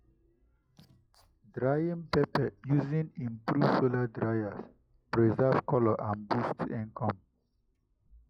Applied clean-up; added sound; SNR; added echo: classical method log-MMSE.